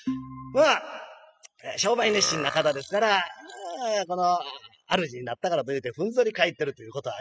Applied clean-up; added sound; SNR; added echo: classical method spectral subtraction.